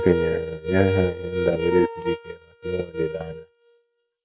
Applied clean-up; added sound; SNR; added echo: neural mask model RNNoise.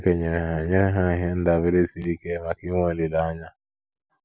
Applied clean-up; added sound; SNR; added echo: none; none; none; none.